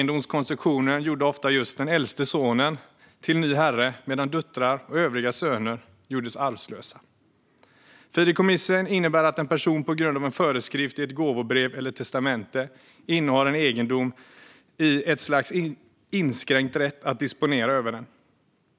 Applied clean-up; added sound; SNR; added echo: none; none; none; none.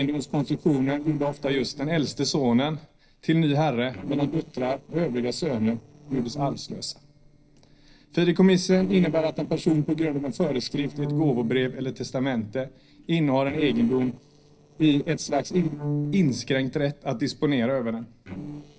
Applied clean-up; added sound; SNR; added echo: neural separator model SepFormer DNS4.